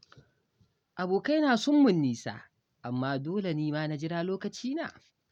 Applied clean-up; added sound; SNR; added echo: none; none; none; none.